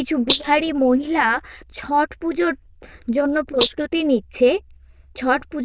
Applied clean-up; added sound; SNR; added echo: neural diffusion model UNIVERSE++.